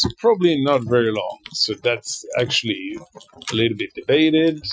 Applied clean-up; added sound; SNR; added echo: classical method Wiener filter.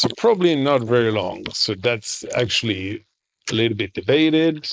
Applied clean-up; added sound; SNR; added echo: neural mask model Resemble Enhance denoiser.